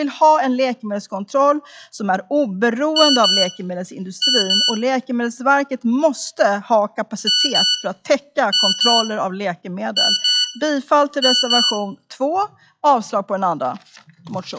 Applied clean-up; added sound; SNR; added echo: classical method log-MMSE.